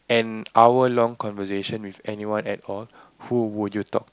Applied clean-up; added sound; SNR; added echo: none; none; none; none.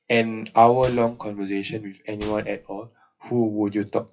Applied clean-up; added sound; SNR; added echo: classical method WPE with log-MMSE.